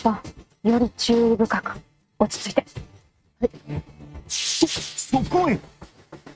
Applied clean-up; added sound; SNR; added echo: neural mask model RNNoise.